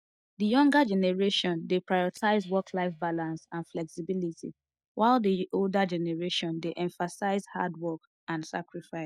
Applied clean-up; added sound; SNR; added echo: neural mask model DeepFilterNet 3.